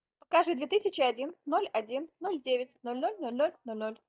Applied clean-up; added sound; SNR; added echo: neural mask model DeepFilterNet 3.